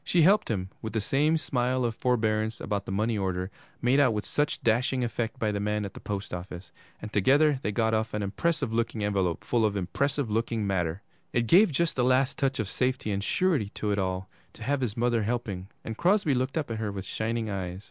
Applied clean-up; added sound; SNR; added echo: none; none; none; none.